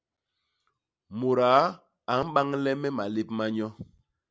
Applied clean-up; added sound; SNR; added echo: none; none; none; none.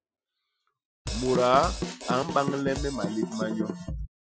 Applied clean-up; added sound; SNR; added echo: classical method Wiener filter.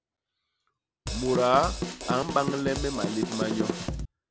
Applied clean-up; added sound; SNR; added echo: none; Drum kit; 3 dB; none.